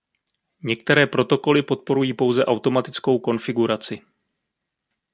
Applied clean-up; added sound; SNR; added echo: none; none; none; none.